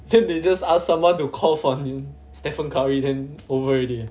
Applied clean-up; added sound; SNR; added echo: none; none; none; none.